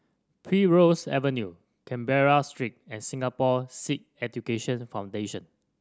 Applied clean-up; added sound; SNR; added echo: none; none; none; none.